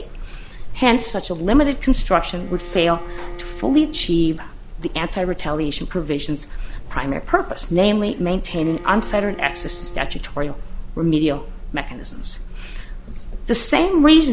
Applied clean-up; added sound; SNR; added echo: none; Bowed string instrument; 19 dB; none.